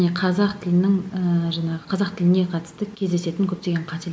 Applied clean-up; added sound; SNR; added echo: none; none; none; none.